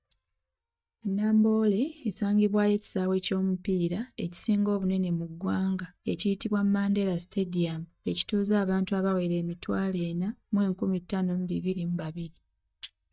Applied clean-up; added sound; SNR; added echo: neural mask model DeepFilterNet 3.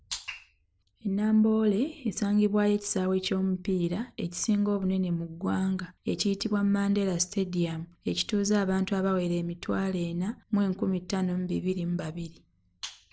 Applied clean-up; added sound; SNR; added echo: none; none; none; none.